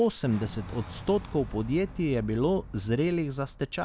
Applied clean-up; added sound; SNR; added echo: none; Boom; 14 dB; none.